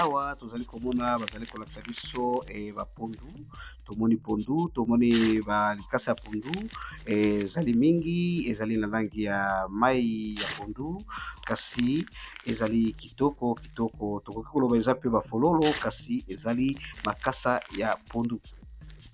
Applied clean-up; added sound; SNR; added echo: none; Crumpling, crinkling / Tearing + Drum kit; 15 dB; none.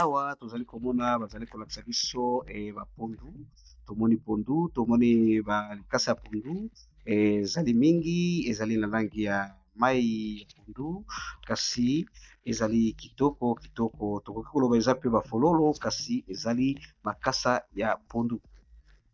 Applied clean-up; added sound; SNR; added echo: neural mask model DeepFilterNet 3.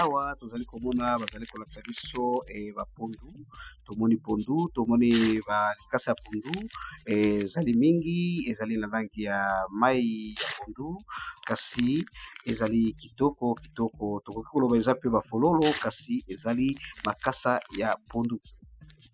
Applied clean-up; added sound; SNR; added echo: classical method spectral subtraction.